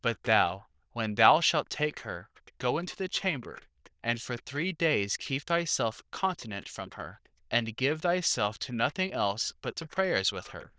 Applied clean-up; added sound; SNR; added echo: neural diffusion model UNIVERSE++.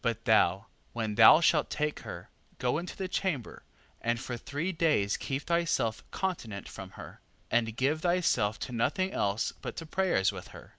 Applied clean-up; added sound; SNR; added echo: none; none; none; none.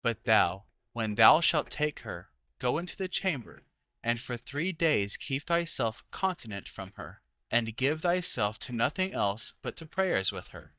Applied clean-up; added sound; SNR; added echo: neural mask model DeepFilterNet 3.